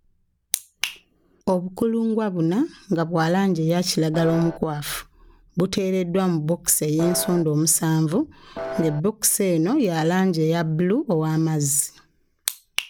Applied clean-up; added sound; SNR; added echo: none; Piano; 8 dB; none.